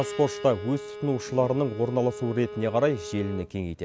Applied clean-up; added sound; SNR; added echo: none; Bowed string instrument; 12 dB; none.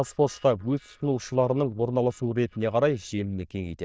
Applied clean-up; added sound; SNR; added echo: neural diffusion model UNIVERSE++.